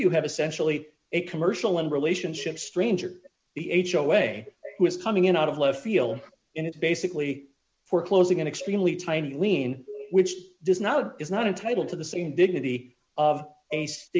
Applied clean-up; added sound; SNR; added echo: none; none; none; none.